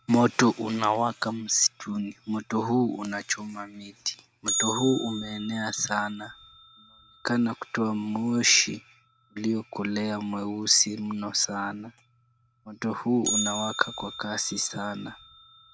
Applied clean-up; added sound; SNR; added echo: none; Bell; 11 dB; none.